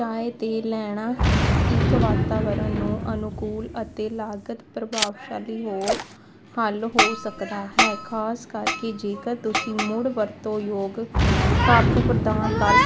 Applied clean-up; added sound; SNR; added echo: none; Boom; -1 dB; none.